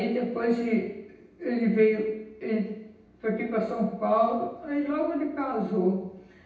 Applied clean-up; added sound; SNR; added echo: none; none; none; reverberation time 0.9 s.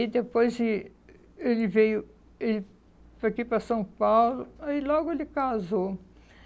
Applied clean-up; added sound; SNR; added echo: none; none; none; none.